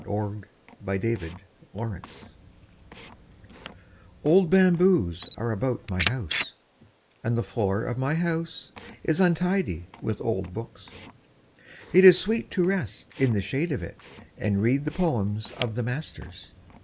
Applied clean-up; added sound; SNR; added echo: neural mask model Resemble Enhance denoiser.